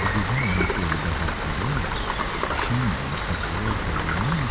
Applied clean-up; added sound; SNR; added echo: none; Rain; -2 dB; none.